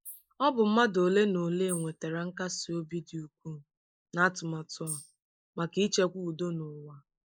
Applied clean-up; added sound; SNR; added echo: neural mask model Resemble Enhance denoiser.